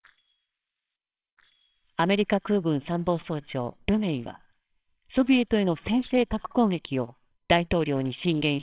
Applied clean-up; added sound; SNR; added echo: neural separator model SepFormer WHAMR!.